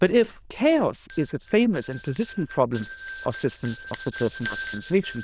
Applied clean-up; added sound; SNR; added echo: neural diffusion model UNIVERSE++.